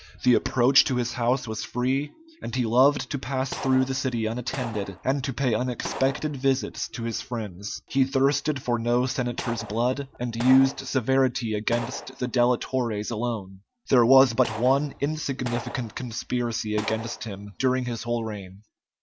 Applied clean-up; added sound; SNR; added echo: none; Gunshot, gunfire; 15 dB; none.